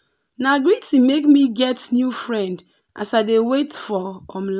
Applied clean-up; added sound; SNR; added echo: none; none; none; none.